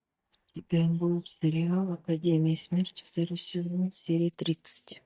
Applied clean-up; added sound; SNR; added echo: neural mask model DeepFilterNet 3.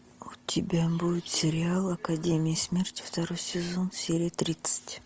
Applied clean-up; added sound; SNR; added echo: none; none; none; none.